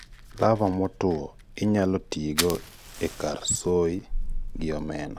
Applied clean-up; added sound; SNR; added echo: none; Fire; 7 dB; none.